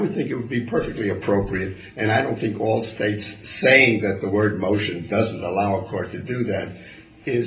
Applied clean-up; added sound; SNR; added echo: none; none; none; reverberation time 0.3 s.